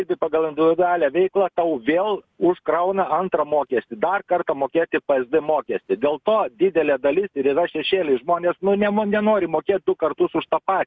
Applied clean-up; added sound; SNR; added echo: none; none; none; none.